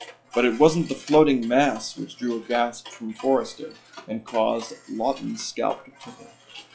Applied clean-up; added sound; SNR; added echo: classical method log-MMSE.